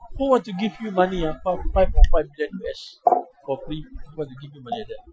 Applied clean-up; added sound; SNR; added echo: classical method Wiener filter.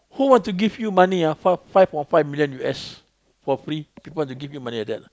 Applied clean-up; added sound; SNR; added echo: none; none; none; none.